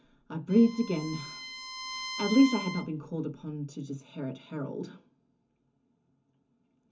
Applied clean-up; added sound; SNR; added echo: none; Bowed string instrument; 10 dB; reverberation time 0.3 s.